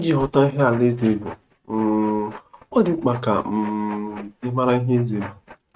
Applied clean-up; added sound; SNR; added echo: neural mask model RNNoise.